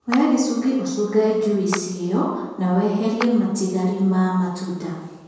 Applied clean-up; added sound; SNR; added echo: none; Clapping; 17 dB; reverberation time 1.2 s.